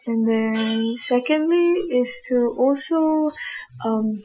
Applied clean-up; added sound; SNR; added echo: classical method Wiener filter.